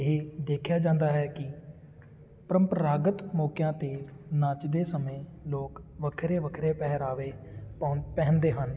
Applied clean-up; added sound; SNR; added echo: none; none; none; none.